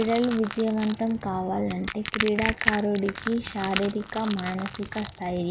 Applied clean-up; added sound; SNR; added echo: none; Crushing; 7 dB; none.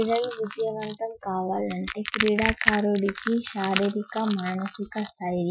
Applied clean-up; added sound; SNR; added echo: classical method Wiener filter.